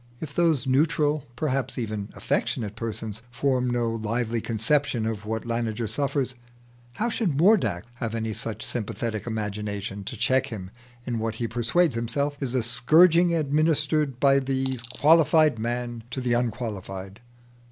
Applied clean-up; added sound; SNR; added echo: none; Coin (dropping); 0 dB; none.